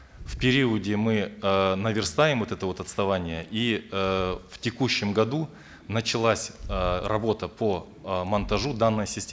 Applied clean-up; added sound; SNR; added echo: none; none; none; none.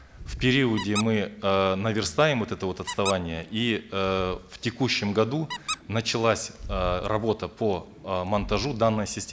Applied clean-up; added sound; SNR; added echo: none; Squeak; 14 dB; none.